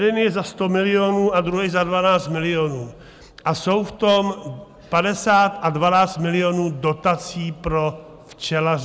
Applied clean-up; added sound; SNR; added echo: none; none; none; none.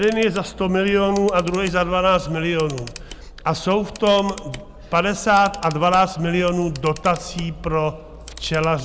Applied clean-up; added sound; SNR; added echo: none; Camera; 17 dB; none.